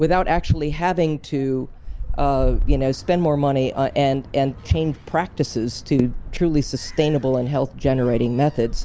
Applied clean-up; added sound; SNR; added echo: none; Gull, seagull; 7 dB; none.